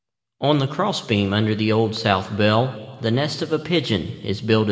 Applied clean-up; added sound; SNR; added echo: none; none; none; reverberation time 2.1 s.